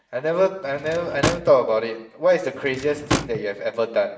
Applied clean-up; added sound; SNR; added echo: none; Drawer open or close / Wood; 7 dB; reverberation time 0.8 s.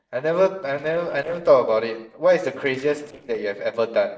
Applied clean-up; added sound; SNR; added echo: neural separator model SepFormer DNS4.